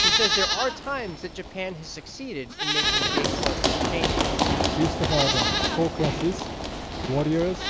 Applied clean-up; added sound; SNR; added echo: none; Livestock, farm animals, working animals + Run; -4 dB; none.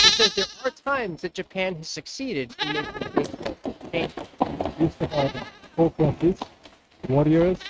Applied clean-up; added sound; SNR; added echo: neural mask model RNNoise.